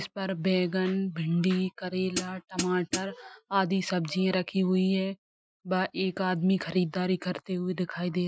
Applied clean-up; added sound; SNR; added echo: classical method Wiener filter.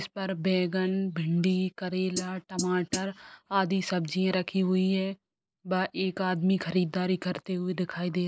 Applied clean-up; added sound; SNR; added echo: neural mask model Resemble Enhance denoiser.